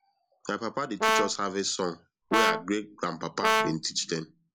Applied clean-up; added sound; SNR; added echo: none; Brass instrument; -2 dB; none.